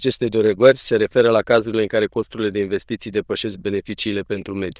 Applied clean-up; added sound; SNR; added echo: neural diffusion model UNIVERSE++.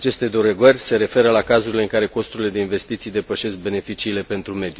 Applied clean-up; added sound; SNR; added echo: none; none; none; none.